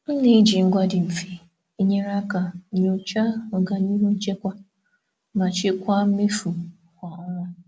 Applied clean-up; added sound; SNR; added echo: none; none; none; none.